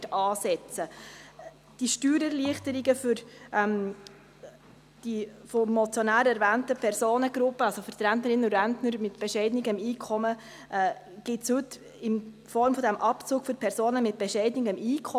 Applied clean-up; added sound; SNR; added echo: none; none; none; none.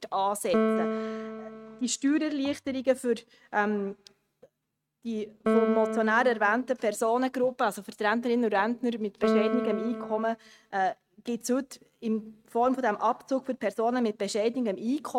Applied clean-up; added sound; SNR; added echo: neural mask model RNNoise.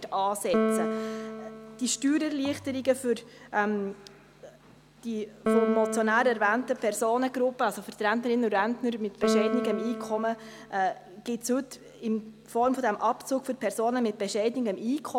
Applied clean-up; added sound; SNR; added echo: none; Piano; 5 dB; none.